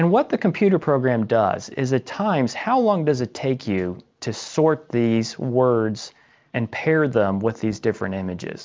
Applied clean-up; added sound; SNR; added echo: none; none; none; none.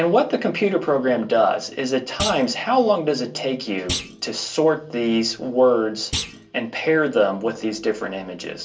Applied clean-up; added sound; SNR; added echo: none; Thump, thud; 13 dB; reverberation time 0.2 s.